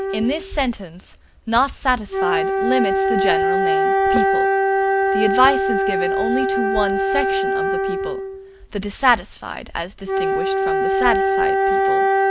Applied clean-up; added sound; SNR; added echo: none; Wind instrument, woodwind instrument; -4 dB; none.